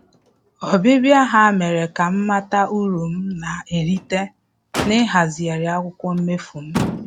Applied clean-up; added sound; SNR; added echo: none; Motor vehicle (road); 13 dB; none.